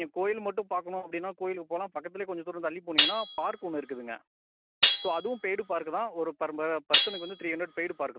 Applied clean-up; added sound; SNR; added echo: none; Cutlery, silverware; -3 dB; none.